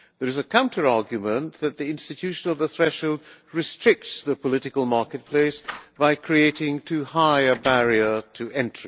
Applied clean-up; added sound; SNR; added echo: neural separator model SepFormer DNS4.